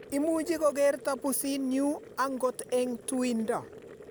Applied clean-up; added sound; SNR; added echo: none; Boiling; 17 dB; none.